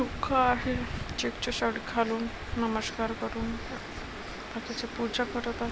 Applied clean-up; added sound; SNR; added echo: none; none; none; none.